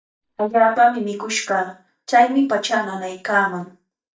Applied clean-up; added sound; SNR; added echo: neural mask model DeepFilterNet 3.